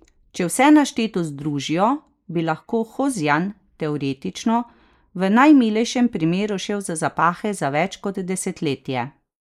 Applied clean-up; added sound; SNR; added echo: neural mask model Resemble Enhance denoiser.